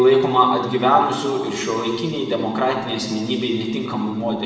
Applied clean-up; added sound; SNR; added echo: none; none; none; reverberation time 1.5 s.